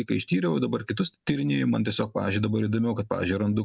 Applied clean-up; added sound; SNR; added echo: none; none; none; none.